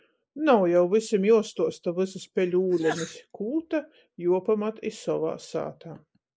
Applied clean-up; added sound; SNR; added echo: neural mask model Resemble Enhance denoiser.